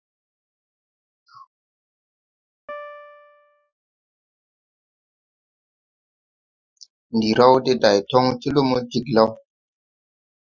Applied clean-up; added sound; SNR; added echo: classical method Wiener filter.